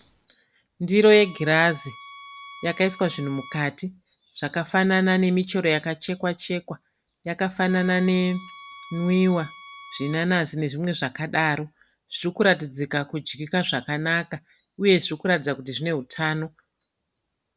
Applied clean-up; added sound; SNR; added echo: none; Bowed string instrument; 19 dB; none.